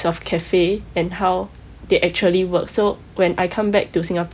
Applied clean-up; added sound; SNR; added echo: none; none; none; none.